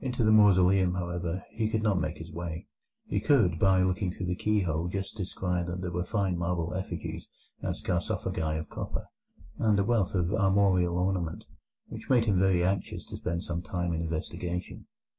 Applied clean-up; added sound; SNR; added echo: none; none; none; none.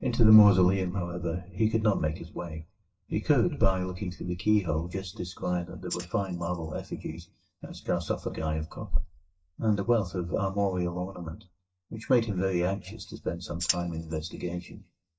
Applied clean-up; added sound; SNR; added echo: neural mask model DeepFilterNet 3.